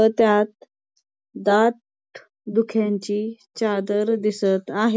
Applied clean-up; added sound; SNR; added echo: none; none; none; none.